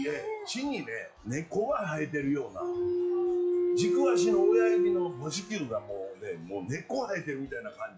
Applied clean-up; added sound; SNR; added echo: classical method log-MMSE.